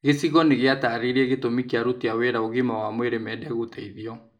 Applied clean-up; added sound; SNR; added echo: none; none; none; reverberation time 0.4 s.